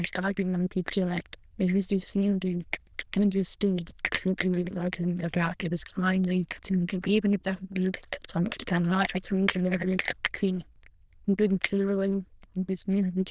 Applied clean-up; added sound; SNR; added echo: neural diffusion model UNIVERSE++.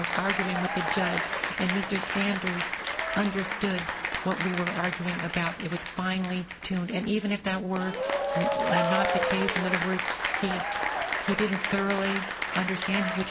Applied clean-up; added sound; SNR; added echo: none; Applause / Cheering; 0 dB; none.